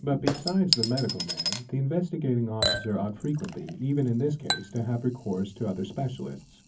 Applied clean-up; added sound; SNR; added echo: none; Chink, clink / Liquid; 5 dB; reverberation time 0.3 s.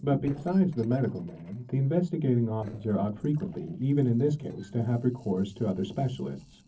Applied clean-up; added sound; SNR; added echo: neural separator model SepFormer DNS4.